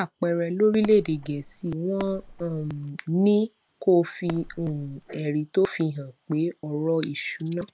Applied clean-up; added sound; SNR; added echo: none; Fireworks; 17 dB; none.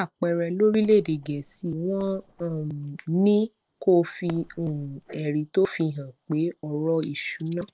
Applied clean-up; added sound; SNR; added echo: neural separator model SepFormer DNS4.